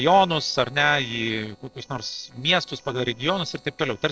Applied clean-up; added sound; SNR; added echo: neural separator model SepFormer DNS4.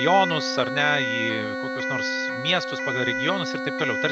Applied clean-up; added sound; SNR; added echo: none; Siren + Organ; 1 dB; none.